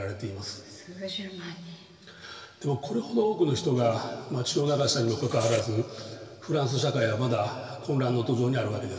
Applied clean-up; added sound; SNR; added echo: none; Tearing; 16 dB; reverberation time 2.5 s.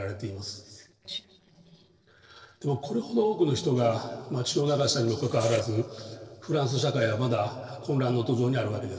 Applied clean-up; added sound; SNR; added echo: neural separator model SepFormer DNS4.